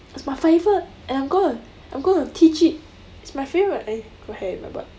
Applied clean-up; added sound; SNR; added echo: none; none; none; none.